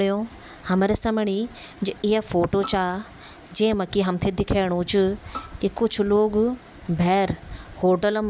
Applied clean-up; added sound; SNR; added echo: none; Bowed string instrument; 19 dB; none.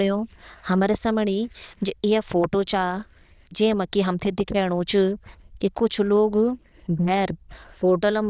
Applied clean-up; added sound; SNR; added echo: neural diffusion model UNIVERSE++.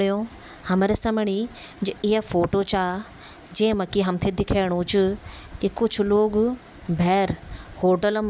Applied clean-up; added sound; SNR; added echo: none; none; none; none.